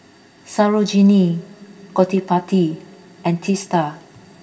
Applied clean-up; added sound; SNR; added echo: none; none; none; reverberation time 2.0 s.